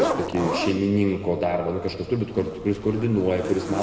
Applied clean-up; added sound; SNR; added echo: none; Zipper (clothing); 7 dB; reverberation time 1.9 s.